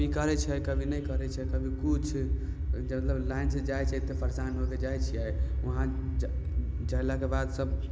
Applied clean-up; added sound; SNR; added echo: none; none; none; none.